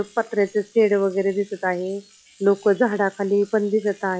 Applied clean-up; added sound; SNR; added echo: classical method log-MMSE.